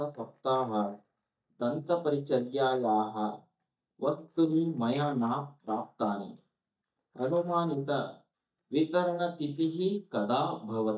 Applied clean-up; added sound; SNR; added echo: neural mask model DeepFilterNet 3.